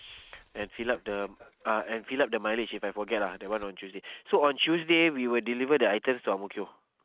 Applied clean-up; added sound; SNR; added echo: neural mask model RNNoise.